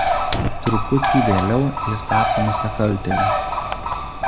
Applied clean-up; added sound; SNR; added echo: none; Bird + Fire; -1 dB; none.